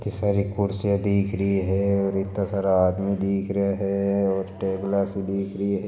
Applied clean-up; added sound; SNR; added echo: none; none; none; none.